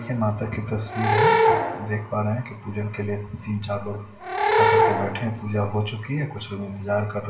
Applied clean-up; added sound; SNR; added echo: none; Animal / Brass instrument; -3 dB; reverberation time 0.7 s.